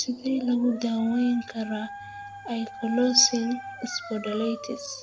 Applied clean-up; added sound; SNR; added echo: none; Dog; 13 dB; none.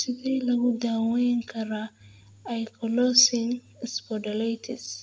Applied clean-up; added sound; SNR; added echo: none; none; none; none.